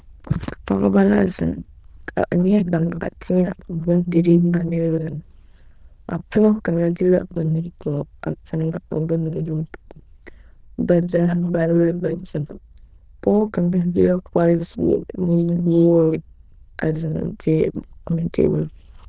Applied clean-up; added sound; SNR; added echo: neural diffusion model UNIVERSE++.